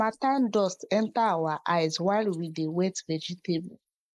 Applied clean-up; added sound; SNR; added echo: neural mask model Resemble Enhance denoiser.